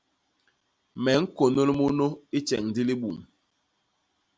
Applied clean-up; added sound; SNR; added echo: none; none; none; none.